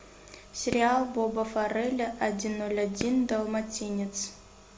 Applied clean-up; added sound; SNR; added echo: none; Fireworks; 16 dB; none.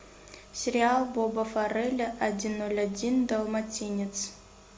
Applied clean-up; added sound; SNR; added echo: none; none; none; none.